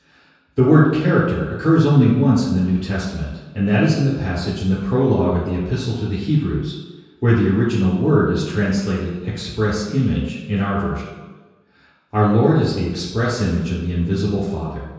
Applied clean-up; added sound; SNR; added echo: none; none; none; reverberation time 1.2 s.